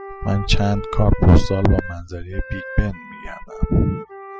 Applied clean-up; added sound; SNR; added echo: classical method spectral subtraction.